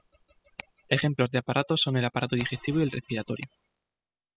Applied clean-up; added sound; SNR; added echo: classical method spectral subtraction.